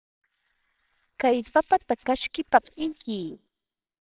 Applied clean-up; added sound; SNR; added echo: neural separator model SepFormer WHAMR!.